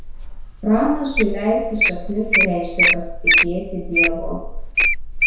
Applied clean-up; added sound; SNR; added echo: none; Wild animals; -3 dB; reverberation time 0.7 s.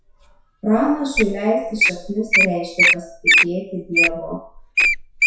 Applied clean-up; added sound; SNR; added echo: classical method WPE with log-MMSE.